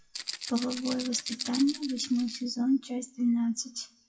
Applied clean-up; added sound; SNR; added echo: classical method WPE with log-MMSE.